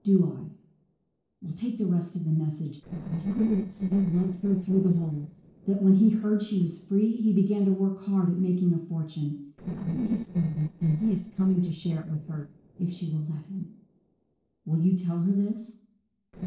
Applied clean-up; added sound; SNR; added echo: neural separator model SepFormer DNS4.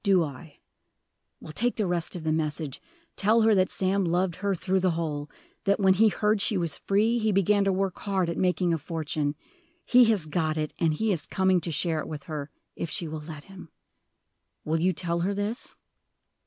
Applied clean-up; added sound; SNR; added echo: none; none; none; none.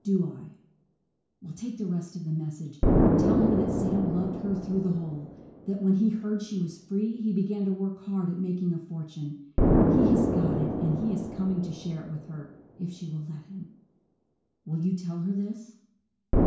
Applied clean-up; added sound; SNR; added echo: none; Explosion; -1 dB; reverberation time 0.6 s.